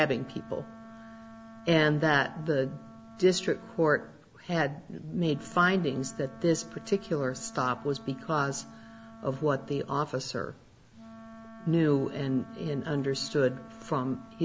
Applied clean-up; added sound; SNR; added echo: none; Wind instrument, woodwind instrument; 19 dB; none.